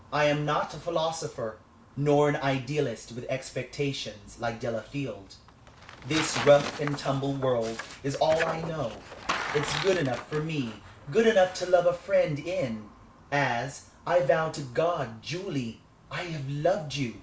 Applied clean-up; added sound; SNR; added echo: none; Tearing; 13 dB; none.